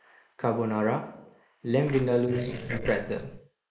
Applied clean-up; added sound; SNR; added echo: neural mask model Resemble Enhance denoiser.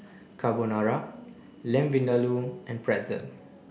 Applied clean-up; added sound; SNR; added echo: none; none; none; none.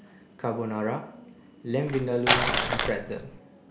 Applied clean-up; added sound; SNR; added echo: none; Crumpling, crinkling; -3 dB; none.